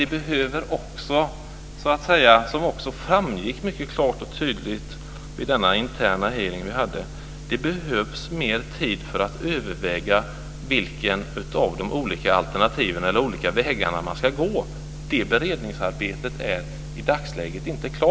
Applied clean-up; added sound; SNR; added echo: none; none; none; none.